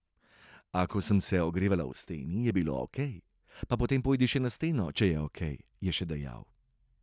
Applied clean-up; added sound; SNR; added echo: none; none; none; none.